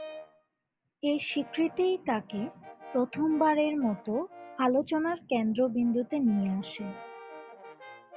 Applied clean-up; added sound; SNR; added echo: none; Brass instrument; 18 dB; none.